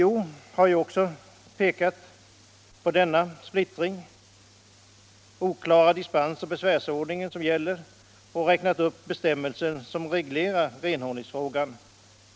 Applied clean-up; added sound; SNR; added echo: none; none; none; none.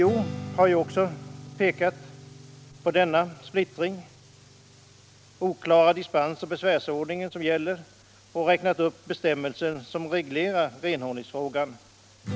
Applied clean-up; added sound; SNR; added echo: none; Strum; 16 dB; none.